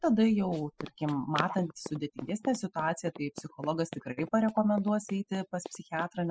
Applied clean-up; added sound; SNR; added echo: classical method spectral subtraction.